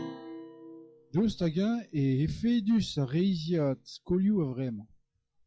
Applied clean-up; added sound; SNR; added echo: classical method log-MMSE.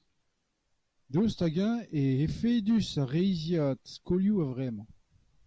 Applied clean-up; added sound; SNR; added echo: none; none; none; none.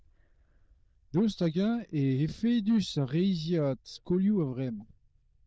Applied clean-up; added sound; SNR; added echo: neural diffusion model UNIVERSE++.